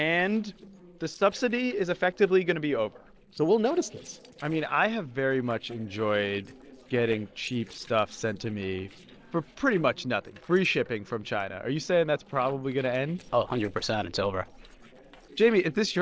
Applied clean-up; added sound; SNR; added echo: neural separator model SepFormer DNS4.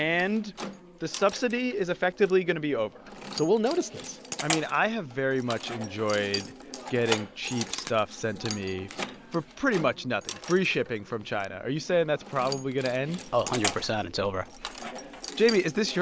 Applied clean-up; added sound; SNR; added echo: none; Keys jangling; 11 dB; none.